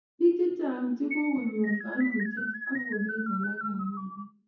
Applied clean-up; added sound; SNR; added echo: classical method WPE with log-MMSE.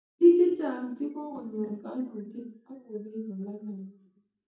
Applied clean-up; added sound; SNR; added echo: neural mask model DeepFilterNet 3.